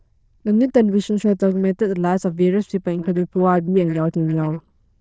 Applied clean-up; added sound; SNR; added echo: neural diffusion model UNIVERSE++.